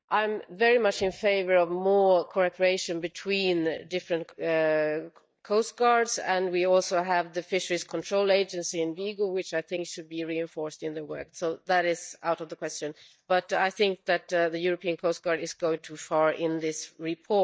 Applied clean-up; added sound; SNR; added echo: neural mask model DeepFilterNet 3.